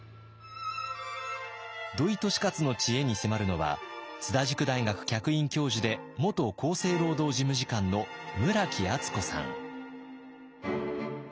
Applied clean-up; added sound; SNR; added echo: none; none; none; none.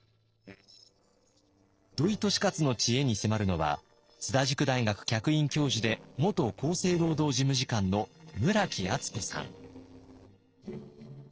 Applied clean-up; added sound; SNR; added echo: neural separator model SepFormer DNS4.